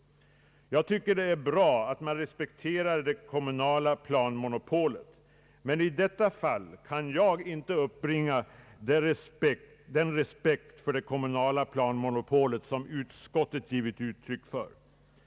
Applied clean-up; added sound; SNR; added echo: none; none; none; none.